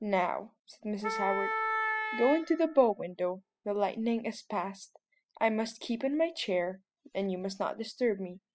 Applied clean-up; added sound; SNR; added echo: classical method spectral subtraction.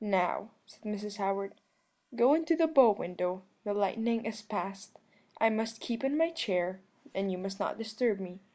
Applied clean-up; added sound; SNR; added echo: neural mask model Resemble Enhance denoiser.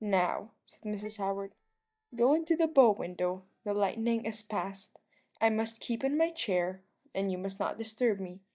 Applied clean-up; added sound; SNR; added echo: neural mask model DeepFilterNet 3.